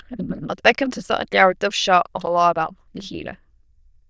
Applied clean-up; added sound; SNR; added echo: neural diffusion model UNIVERSE++.